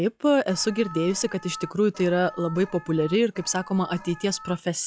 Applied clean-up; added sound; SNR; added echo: classical method log-MMSE.